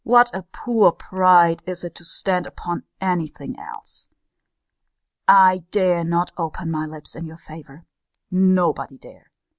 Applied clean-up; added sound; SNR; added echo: none; none; none; none.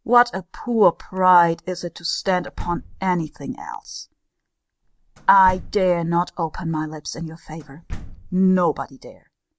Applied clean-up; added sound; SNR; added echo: none; Slam; 15 dB; none.